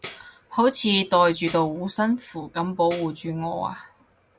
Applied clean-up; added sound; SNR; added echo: none; Tambourine; 8 dB; none.